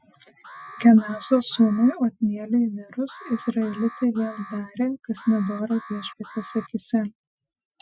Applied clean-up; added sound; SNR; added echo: classical method Wiener filter.